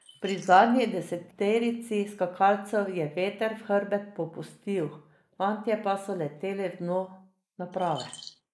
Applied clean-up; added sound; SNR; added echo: neural mask model Resemble Enhance denoiser.